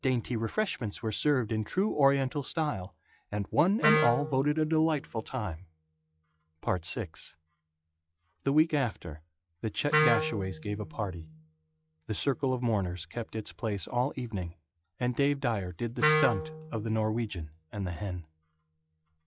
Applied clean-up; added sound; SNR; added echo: classical method log-MMSE.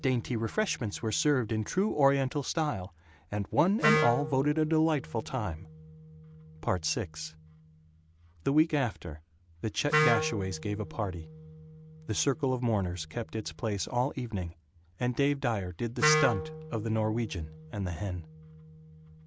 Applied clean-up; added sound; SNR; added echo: none; Wind instrument, woodwind instrument; 7 dB; none.